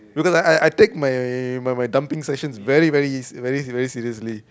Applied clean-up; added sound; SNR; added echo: none; none; none; none.